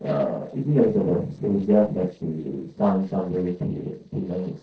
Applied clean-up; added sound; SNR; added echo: neural separator model SepFormer DNS4.